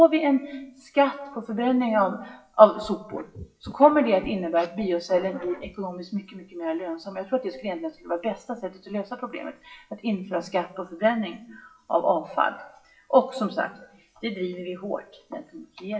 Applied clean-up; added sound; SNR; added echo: classical method WPE with log-MMSE.